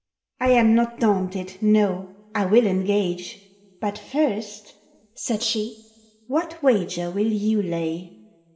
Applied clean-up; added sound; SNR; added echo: none; none; none; reverberation time 1.9 s.